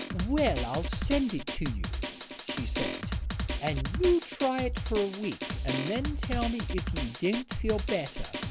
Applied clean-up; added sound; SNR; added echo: none; Drum; 1 dB; none.